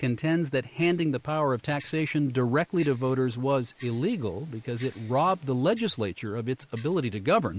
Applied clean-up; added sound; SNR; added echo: none; Tick-tock; 19 dB; none.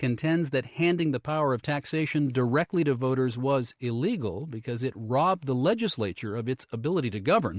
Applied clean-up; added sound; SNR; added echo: none; none; none; none.